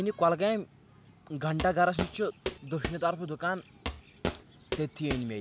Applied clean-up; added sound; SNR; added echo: none; Walk, footsteps; 6 dB; none.